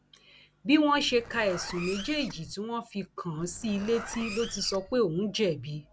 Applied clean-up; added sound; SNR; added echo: none; Zipper (clothing); 14 dB; none.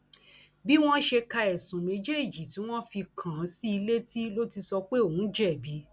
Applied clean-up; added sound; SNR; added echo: none; none; none; none.